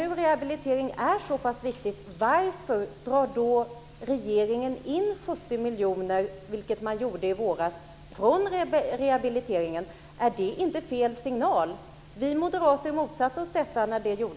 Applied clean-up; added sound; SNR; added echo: none; none; none; none.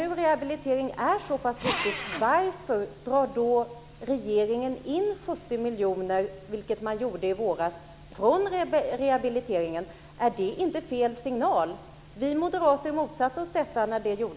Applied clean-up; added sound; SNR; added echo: none; Drill; 9 dB; none.